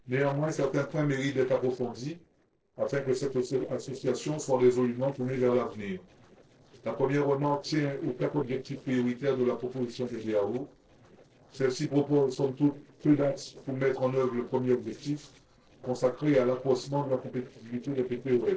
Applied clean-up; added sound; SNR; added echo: neural separator model SepFormer DNS4.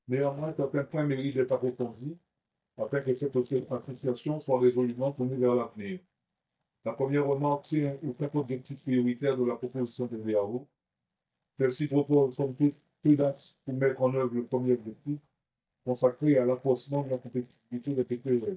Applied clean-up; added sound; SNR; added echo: neural mask model DeepFilterNet 3.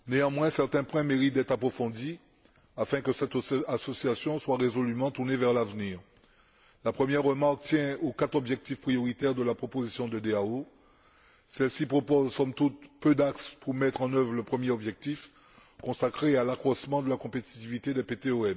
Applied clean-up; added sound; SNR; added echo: none; none; none; none.